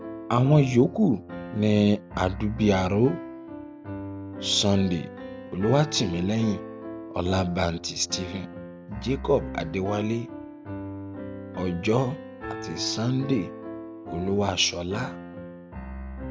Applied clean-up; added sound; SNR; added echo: none; Piano; 11 dB; none.